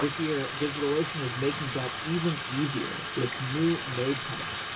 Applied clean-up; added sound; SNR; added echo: none; Bathtub (filling or washing); 2 dB; reverberation time 0.2 s.